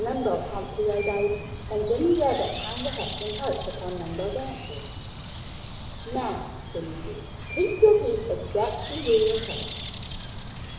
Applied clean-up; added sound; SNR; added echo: none; Bird; 8 dB; reverberation time 0.9 s.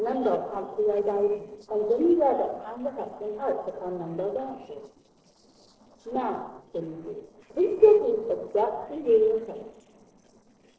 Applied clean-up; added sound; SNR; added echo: neural separator model SepFormer DNS4.